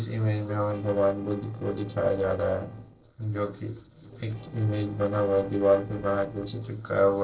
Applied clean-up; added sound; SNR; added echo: neural separator model SepFormer DNS4.